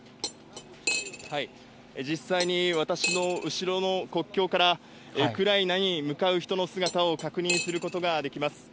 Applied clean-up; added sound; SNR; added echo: none; Cutlery, silverware; 8 dB; none.